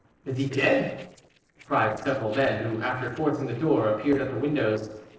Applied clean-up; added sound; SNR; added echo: neural separator model SepFormer DNS4.